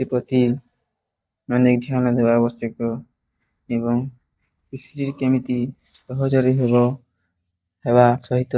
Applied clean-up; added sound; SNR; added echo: neural mask model DeepFilterNet 3.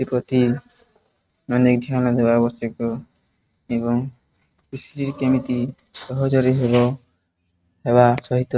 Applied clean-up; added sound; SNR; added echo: neural mask model RNNoise.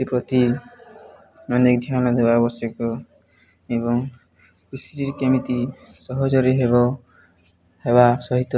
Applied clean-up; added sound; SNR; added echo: none; none; none; none.